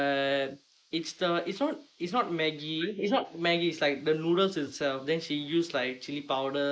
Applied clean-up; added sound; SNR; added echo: neural mask model Resemble Enhance denoiser.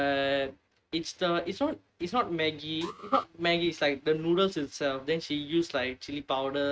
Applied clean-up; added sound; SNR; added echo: neural mask model RNNoise.